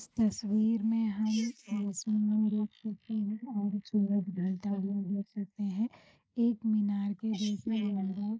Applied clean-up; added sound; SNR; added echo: neural mask model Resemble Enhance denoiser.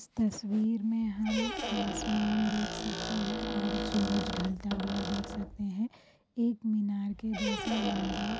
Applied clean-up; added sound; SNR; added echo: none; Squeak; 5 dB; none.